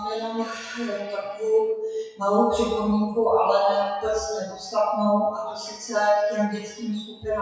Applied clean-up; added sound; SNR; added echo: classical method WPE with log-MMSE.